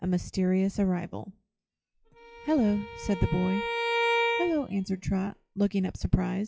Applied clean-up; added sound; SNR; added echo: classical method log-MMSE.